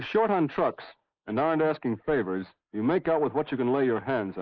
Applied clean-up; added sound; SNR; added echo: neural mask model Resemble Enhance denoiser.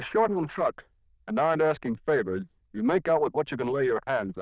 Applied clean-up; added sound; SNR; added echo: neural diffusion model UNIVERSE++.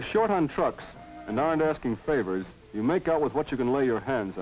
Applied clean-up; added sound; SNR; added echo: none; none; none; none.